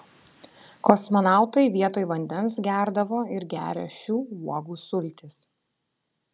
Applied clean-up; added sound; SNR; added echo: none; none; none; none.